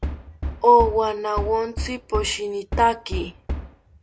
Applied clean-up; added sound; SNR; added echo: none; Knock; 8 dB; none.